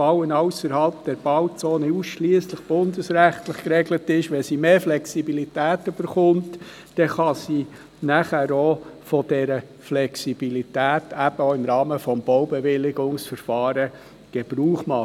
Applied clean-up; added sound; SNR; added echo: none; none; none; none.